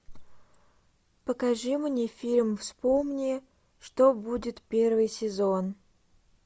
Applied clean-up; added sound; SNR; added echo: none; none; none; none.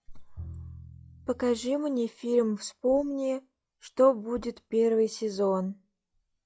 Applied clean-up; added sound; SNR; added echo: classical method log-MMSE.